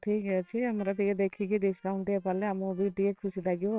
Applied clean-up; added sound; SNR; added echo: neural separator model SepFormer WHAMR!.